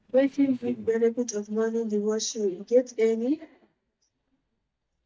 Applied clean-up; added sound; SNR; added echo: neural mask model DeepFilterNet 3.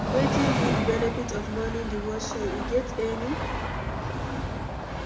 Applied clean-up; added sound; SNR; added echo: none; Train; -2 dB; reverberation time 0.7 s.